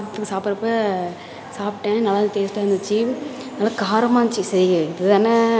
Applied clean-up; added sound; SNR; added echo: none; none; none; none.